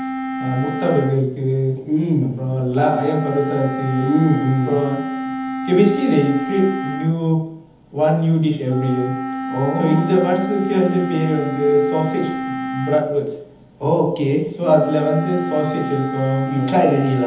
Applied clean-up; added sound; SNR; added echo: none; Wind instrument, woodwind instrument; 7 dB; reverberation time 1.2 s.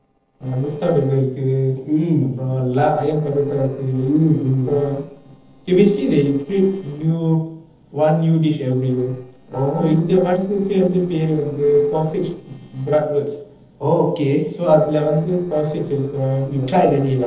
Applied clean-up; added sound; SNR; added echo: neural separator model SepFormer DNS4.